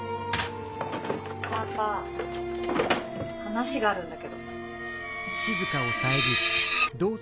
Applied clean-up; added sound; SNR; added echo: none; Screech; -3 dB; none.